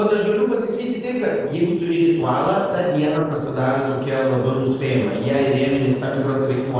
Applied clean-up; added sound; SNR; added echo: neural separator model SepFormer DNS4.